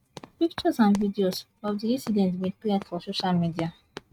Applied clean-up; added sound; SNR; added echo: neural mask model RNNoise.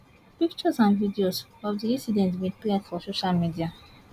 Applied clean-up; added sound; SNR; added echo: none; none; none; none.